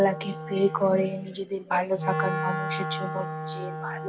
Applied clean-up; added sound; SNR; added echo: none; Wind instrument, woodwind instrument; 5 dB; none.